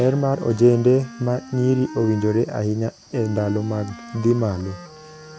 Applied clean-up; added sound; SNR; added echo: none; Wind instrument, woodwind instrument; 17 dB; none.